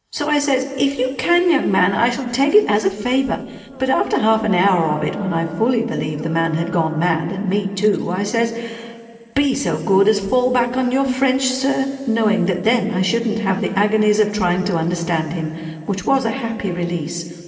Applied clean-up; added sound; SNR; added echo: neural separator model SepFormer DNS4.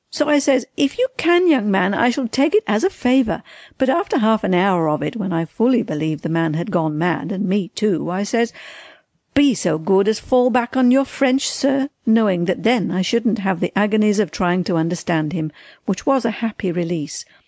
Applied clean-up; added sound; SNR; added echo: none; none; none; none.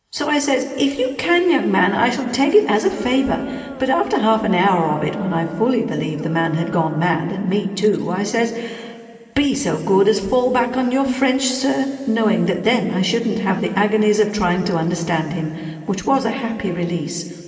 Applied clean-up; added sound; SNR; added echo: none; Dog; 19 dB; reverberation time 2.6 s.